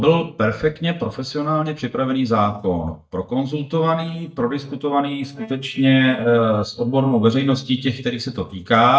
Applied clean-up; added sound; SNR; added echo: neural mask model DeepFilterNet 3.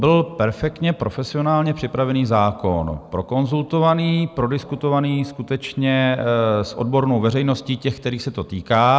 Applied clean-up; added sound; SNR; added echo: none; none; none; none.